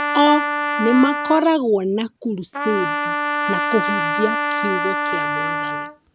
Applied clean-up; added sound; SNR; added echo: none; Trumpet; 2 dB; none.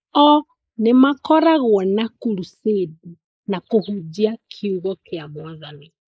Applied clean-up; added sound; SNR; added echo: neural mask model Resemble Enhance denoiser.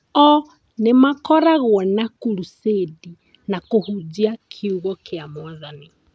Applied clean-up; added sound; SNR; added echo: none; none; none; none.